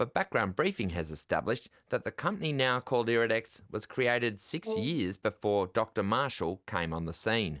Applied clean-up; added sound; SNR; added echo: none; Brass instrument; 11 dB; none.